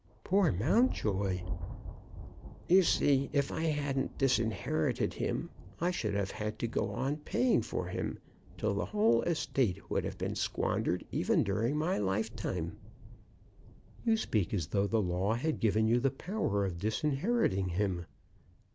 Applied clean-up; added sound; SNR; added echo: none; Thunder; 14 dB; none.